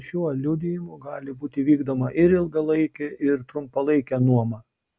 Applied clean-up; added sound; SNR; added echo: none; none; none; none.